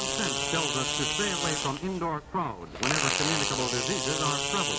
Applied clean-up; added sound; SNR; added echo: none; Fart; -2 dB; none.